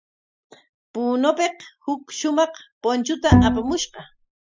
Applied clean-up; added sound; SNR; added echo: classical method Wiener filter.